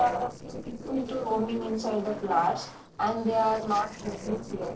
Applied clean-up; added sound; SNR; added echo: neural separator model SepFormer DNS4.